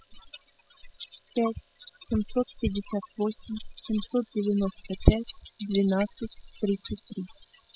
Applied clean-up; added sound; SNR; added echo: classical method spectral subtraction.